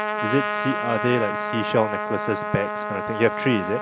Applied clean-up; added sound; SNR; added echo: none; Trumpet; 2 dB; none.